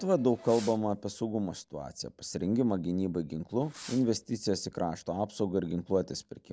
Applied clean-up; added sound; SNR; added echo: none; Fireworks; 20 dB; none.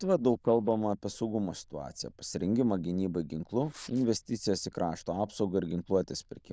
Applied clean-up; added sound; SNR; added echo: neural diffusion model UNIVERSE++.